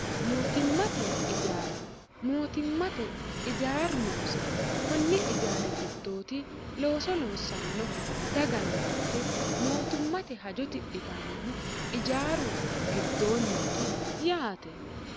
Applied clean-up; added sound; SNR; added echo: none; Fixed-wing aircraft, airplane; 0 dB; none.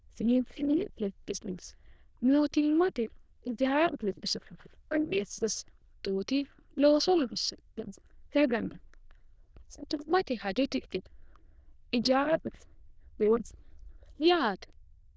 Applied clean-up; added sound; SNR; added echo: neural diffusion model UNIVERSE++.